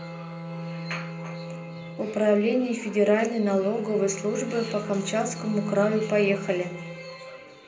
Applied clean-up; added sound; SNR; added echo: none; Bowed string instrument; 12 dB; reverberation time 0.4 s.